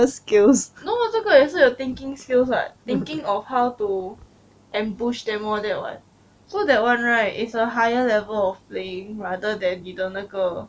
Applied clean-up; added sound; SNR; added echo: none; none; none; none.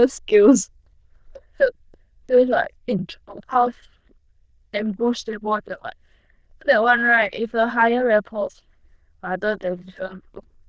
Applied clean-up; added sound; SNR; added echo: neural diffusion model UNIVERSE++.